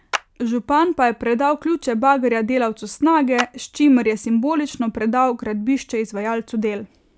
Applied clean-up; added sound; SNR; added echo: none; Clapping; 13 dB; none.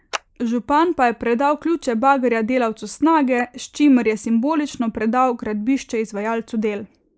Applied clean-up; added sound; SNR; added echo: neural mask model Resemble Enhance denoiser.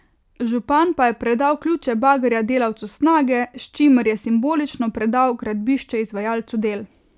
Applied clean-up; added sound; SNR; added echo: none; none; none; none.